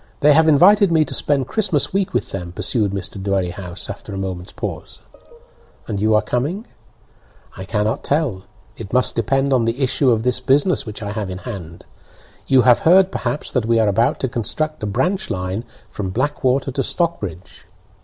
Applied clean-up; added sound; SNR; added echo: none; none; none; none.